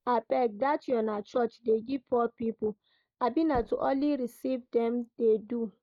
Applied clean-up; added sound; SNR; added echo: neural mask model DeepFilterNet 3.